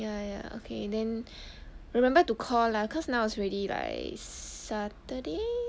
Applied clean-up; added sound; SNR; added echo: none; none; none; none.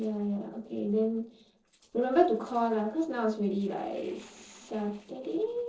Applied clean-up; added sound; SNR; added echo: neural separator model SepFormer DNS4.